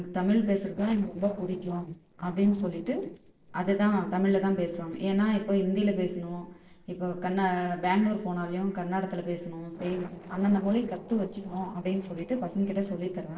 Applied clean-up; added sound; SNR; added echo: neural separator model SepFormer DNS4.